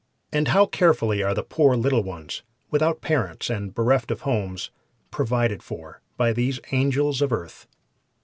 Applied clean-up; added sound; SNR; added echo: none; none; none; none.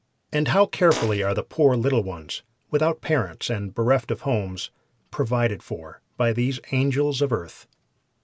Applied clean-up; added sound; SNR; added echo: none; Fart; 8 dB; none.